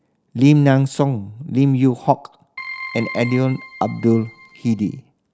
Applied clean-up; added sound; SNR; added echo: none; Keyboard (musical); 15 dB; none.